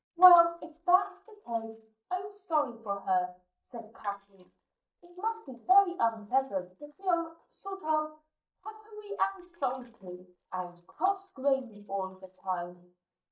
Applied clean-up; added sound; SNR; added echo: neural mask model DeepFilterNet 3.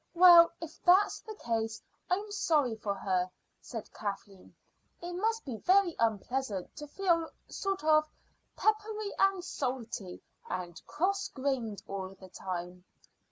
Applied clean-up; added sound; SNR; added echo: none; none; none; none.